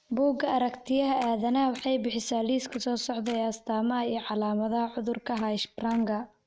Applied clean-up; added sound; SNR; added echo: neural mask model RNNoise.